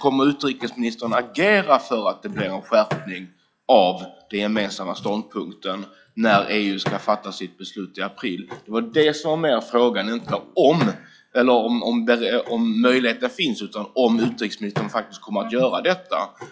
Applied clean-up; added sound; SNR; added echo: classical method log-MMSE.